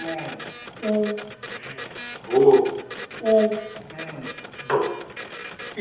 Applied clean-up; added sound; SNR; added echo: none; Printer; 13 dB; reverberation time 0.9 s.